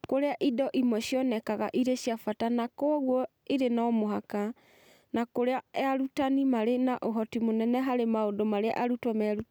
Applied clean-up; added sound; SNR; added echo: none; none; none; none.